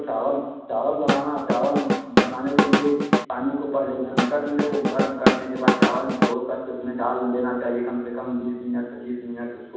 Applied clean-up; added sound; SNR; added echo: none; Drum / Drum kit; -4 dB; reverberation time 1.1 s.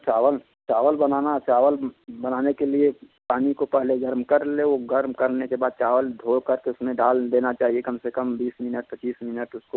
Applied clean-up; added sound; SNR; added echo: none; none; none; none.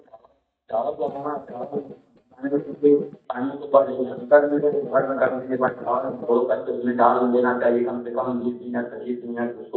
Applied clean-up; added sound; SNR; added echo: neural mask model DeepFilterNet 3.